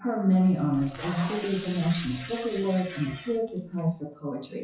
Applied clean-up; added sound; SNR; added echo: classical method WPE with log-MMSE.